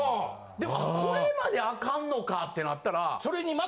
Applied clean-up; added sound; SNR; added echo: none; none; none; none.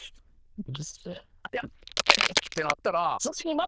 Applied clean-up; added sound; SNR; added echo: neural diffusion model UNIVERSE++.